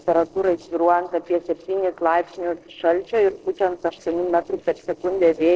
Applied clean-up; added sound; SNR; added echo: neural separator model SepFormer DNS4.